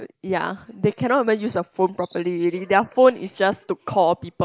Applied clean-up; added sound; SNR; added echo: neural mask model Resemble Enhance denoiser.